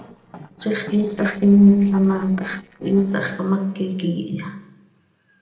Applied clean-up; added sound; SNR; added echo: neural separator model SepFormer DNS4.